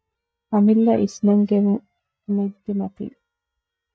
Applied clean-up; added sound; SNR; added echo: neural mask model DeepFilterNet 3.